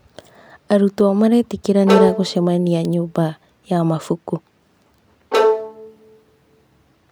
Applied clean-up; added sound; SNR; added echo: none; Bowed string instrument; 2 dB; none.